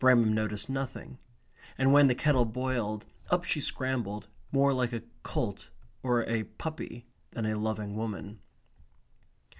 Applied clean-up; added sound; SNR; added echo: none; none; none; none.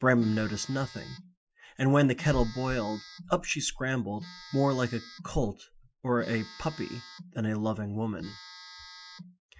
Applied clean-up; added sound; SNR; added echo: classical method Wiener filter.